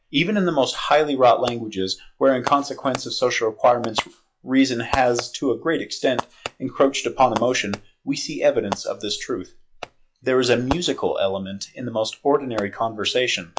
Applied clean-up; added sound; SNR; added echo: classical method log-MMSE.